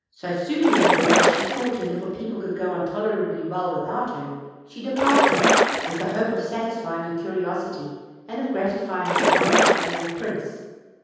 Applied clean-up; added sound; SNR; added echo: none; Splash, splatter; -5 dB; reverberation time 1.2 s.